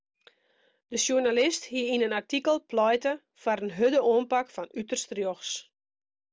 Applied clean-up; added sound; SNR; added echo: none; none; none; none.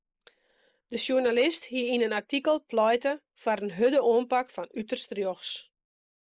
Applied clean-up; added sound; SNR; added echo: neural mask model Resemble Enhance denoiser.